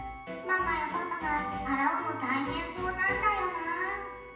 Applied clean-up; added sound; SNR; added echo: none; Bowed string instrument; 19 dB; reverberation time 0.9 s.